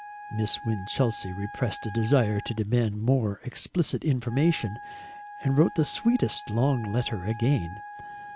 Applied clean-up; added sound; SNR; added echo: none; Wind instrument, woodwind instrument; 16 dB; none.